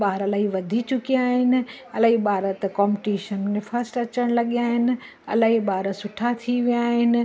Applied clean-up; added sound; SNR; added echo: none; none; none; none.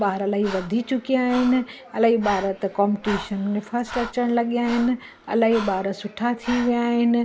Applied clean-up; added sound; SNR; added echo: none; Breathing; 15 dB; none.